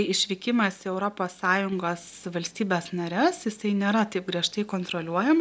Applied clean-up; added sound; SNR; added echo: none; none; none; none.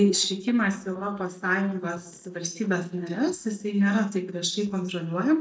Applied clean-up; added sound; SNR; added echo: neural mask model DeepFilterNet 3.